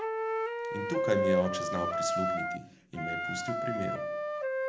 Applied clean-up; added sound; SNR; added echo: none; Wind instrument, woodwind instrument; -5 dB; reverberation time 0.7 s.